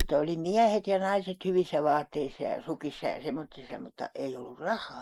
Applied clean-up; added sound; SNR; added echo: neural mask model Resemble Enhance denoiser.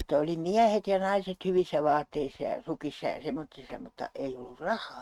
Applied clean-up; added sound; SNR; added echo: neural mask model RNNoise.